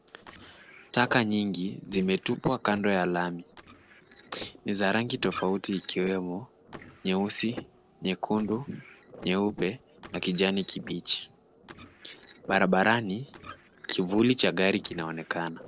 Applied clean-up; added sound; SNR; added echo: neural separator model SepFormer DNS4.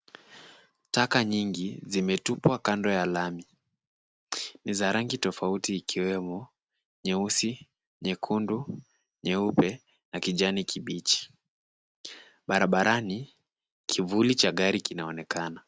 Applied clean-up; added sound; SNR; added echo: none; none; none; none.